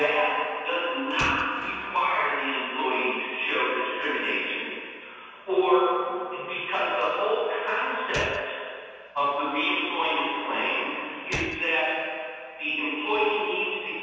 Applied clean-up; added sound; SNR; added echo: none; Gunshot, gunfire; 15 dB; reverberation time 2.1 s.